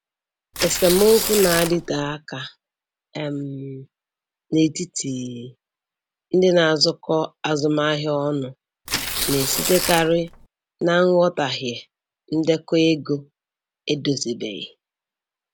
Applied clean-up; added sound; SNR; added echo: none; Tearing; 3 dB; none.